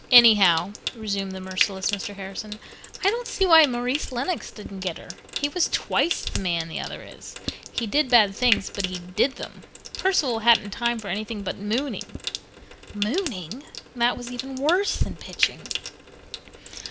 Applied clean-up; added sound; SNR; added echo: none; Trickle, dribble / Sink (filling or washing) / Water tap, faucet; 9 dB; none.